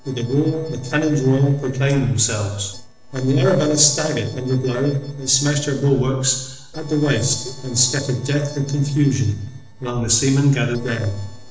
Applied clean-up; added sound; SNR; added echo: neural separator model SepFormer DNS4.